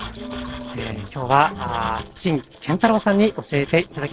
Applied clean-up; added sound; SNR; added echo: neural separator model SepFormer DNS4.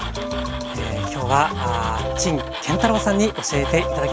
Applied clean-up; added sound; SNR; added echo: none; Tools; 12 dB; none.